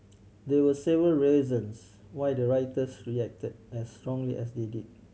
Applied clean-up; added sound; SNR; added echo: none; none; none; none.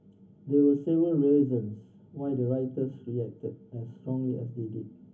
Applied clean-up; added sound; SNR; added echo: none; none; none; reverberation time 0.3 s.